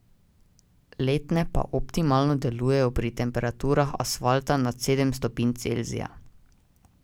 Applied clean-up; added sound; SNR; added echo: none; none; none; none.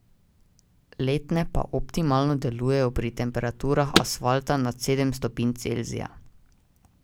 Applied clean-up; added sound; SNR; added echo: none; Car; 5 dB; none.